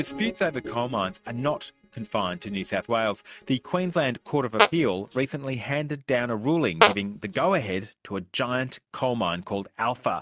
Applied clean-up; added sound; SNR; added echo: neural mask model RNNoise.